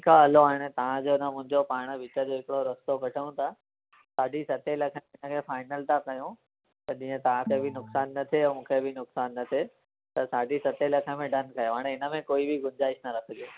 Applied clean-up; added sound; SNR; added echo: none; Organ; 13 dB; none.